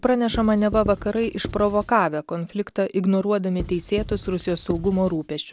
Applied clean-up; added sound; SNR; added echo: none; Writing; 12 dB; none.